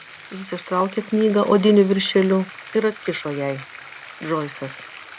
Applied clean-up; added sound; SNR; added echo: none; Bathtub (filling or washing); 17 dB; none.